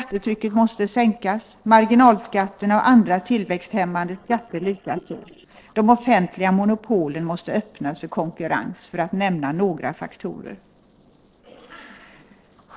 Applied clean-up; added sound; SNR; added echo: neural separator model SepFormer DNS4.